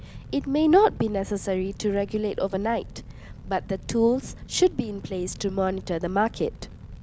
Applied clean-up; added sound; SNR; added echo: none; Fire; 15 dB; none.